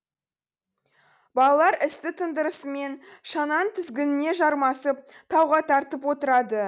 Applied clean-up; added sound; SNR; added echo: none; none; none; none.